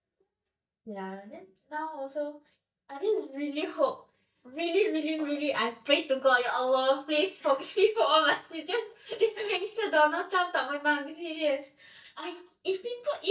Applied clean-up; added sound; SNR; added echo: neural mask model DeepFilterNet 3.